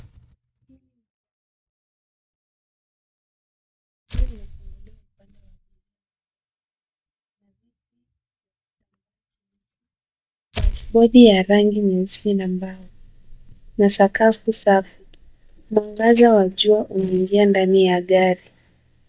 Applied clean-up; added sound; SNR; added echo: neural mask model DeepFilterNet 3.